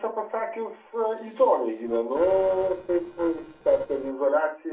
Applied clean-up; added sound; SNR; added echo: neural separator model SepFormer DNS4.